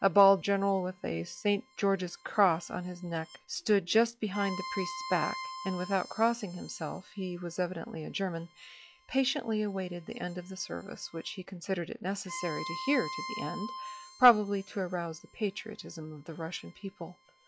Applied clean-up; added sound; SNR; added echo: classical method log-MMSE.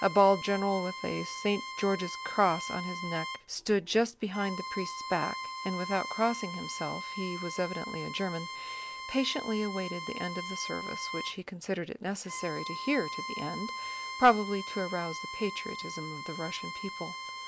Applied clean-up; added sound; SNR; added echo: none; Bowed string instrument; 8 dB; none.